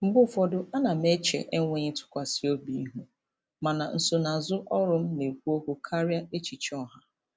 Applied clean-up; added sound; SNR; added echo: none; none; none; none.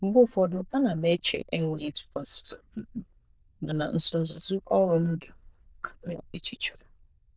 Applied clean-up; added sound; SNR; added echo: neural diffusion model UNIVERSE++.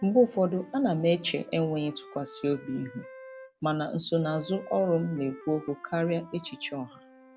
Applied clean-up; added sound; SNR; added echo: none; Wind instrument, woodwind instrument; 20 dB; none.